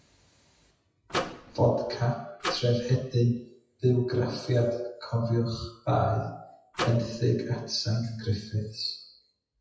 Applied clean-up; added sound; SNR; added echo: classical method WPE with log-MMSE.